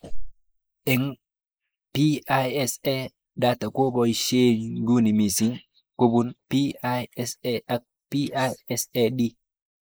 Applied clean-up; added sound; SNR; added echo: neural mask model Resemble Enhance denoiser.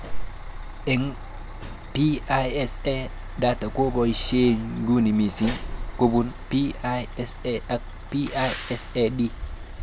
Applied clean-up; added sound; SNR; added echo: none; Truck; 9 dB; none.